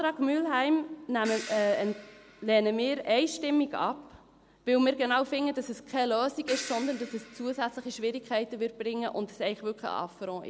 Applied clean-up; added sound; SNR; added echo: none; Crash cymbal; 16 dB; none.